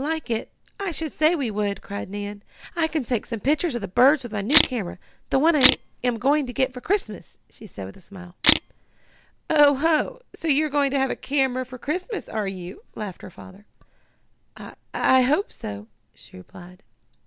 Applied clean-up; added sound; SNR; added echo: none; Camera; 0 dB; none.